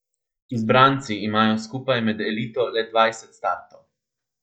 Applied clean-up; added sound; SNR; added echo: neural mask model DeepFilterNet 3.